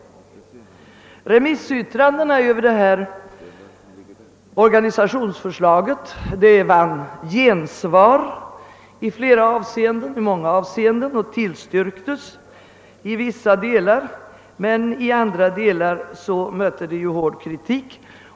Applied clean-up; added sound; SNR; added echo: none; none; none; none.